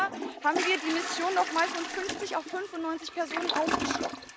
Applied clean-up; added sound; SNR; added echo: none; Toilet flush; 3 dB; none.